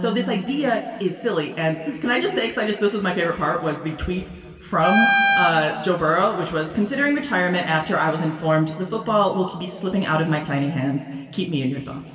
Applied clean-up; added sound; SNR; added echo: none; Wind instrument, woodwind instrument; -2 dB; reverberation time 2.2 s.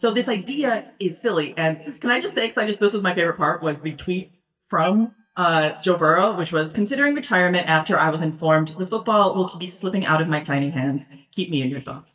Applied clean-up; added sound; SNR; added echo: neural mask model DeepFilterNet 3.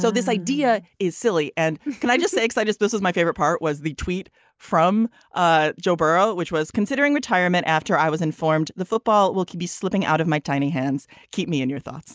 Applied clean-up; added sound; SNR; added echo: none; none; none; none.